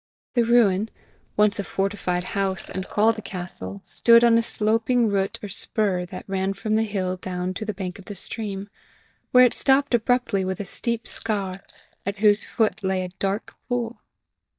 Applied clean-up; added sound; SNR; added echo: neural mask model DeepFilterNet 3.